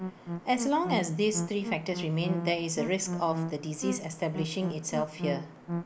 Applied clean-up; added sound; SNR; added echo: none; Musical instrument; 5 dB; none.